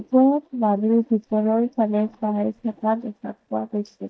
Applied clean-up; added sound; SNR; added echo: neural mask model DeepFilterNet 3.